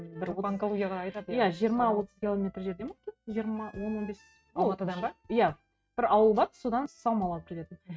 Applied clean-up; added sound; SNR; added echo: neural mask model RNNoise.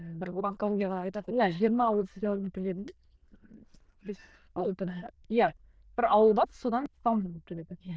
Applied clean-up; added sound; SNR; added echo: neural diffusion model UNIVERSE++.